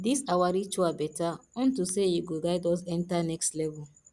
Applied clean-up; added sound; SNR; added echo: none; none; none; none.